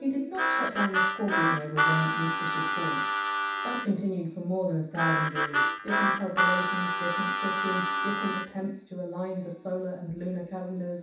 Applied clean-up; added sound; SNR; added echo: none; Harmonica; -4 dB; reverberation time 0.7 s.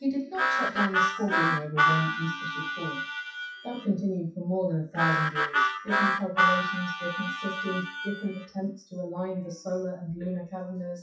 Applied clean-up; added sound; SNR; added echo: classical method WPE with log-MMSE.